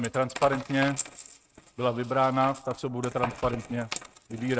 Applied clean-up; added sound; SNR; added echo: neural mask model RNNoise.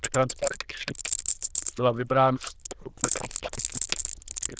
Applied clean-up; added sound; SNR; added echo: neural diffusion model UNIVERSE++.